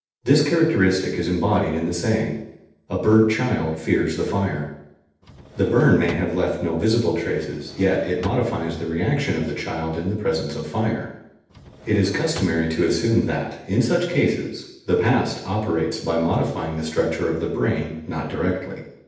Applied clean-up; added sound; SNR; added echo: neural separator model SepFormer DNS4.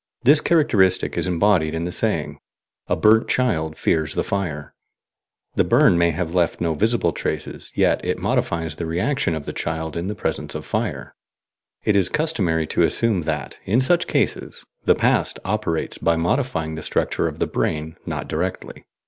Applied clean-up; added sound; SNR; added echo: none; none; none; none.